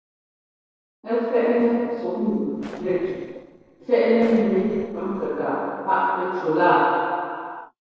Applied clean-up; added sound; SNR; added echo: neural separator model SepFormer DNS4.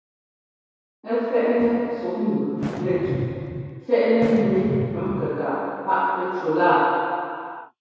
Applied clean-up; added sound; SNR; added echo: none; Fireworks; 7 dB; reverberation time 2.2 s.